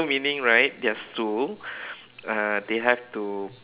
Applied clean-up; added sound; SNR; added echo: none; none; none; none.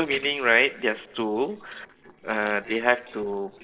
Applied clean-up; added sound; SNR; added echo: neural separator model SepFormer DNS4.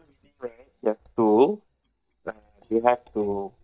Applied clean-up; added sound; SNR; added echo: neural mask model DeepFilterNet 3.